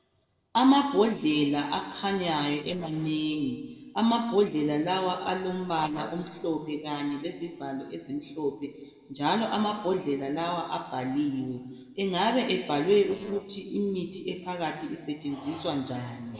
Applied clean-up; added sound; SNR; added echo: neural separator model SepFormer DNS4.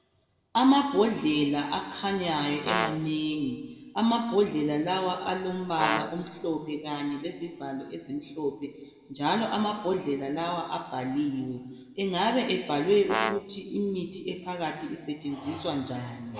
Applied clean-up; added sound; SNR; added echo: none; Brass instrument; 3 dB; reverberation time 1.4 s.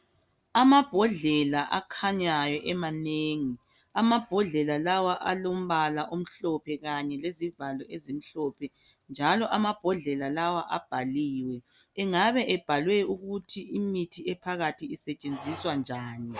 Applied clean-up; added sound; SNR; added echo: none; none; none; none.